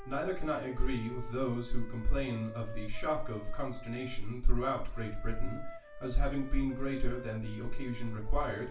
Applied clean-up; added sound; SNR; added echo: none; Wind instrument, woodwind instrument; 19 dB; reverberation time 0.3 s.